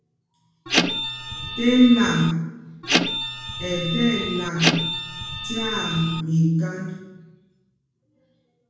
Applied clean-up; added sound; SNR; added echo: none; Printer; 2 dB; reverberation time 1.2 s.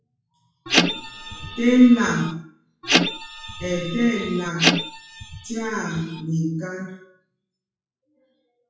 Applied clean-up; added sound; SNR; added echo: classical method WPE with log-MMSE.